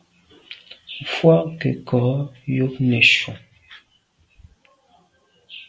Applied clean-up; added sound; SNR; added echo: none; none; none; none.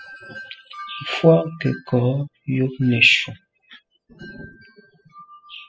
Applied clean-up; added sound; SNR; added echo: classical method spectral subtraction.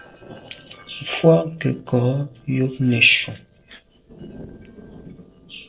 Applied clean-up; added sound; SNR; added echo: neural separator model SepFormer DNS4.